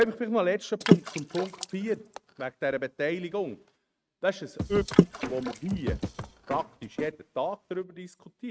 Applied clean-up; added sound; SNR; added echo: neural mask model RNNoise.